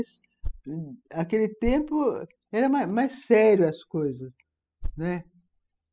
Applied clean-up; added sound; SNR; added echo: classical method spectral subtraction.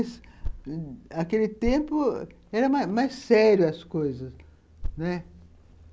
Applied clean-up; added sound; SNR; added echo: none; Thump, thud; 10 dB; none.